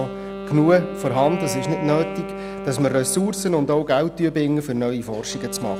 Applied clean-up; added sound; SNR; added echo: none; Wind instrument, woodwind instrument; 10 dB; none.